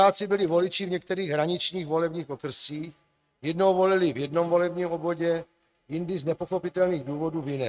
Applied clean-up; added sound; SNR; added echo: neural mask model RNNoise.